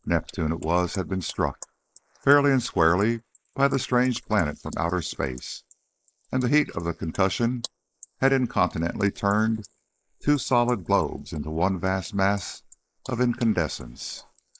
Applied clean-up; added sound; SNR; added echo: neural mask model Resemble Enhance denoiser.